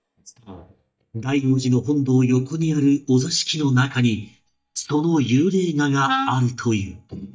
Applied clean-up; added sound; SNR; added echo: neural mask model DeepFilterNet 3.